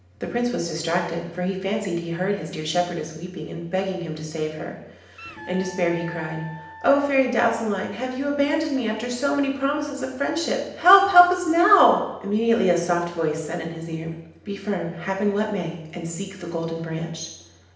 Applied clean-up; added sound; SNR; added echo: none; Wind instrument, woodwind instrument; 17 dB; reverberation time 0.8 s.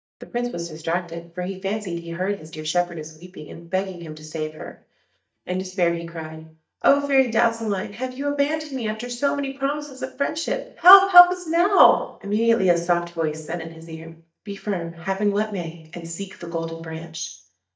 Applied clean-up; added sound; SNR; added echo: neural mask model DeepFilterNet 3.